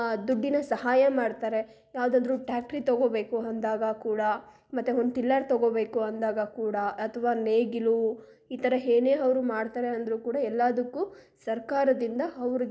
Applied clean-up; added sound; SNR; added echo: none; none; none; none.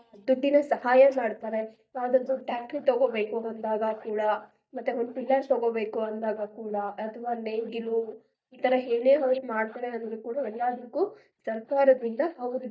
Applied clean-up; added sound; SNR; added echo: neural mask model DeepFilterNet 3.